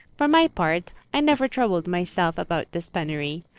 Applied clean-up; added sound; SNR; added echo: neural separator model SepFormer DNS4.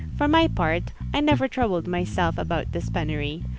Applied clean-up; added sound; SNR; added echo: none; Bass guitar; 5 dB; none.